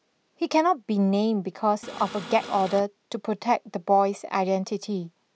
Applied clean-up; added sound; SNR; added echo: none; Printer; 14 dB; none.